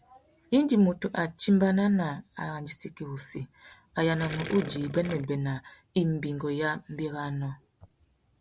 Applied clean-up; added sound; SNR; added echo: none; Gurgling; 10 dB; none.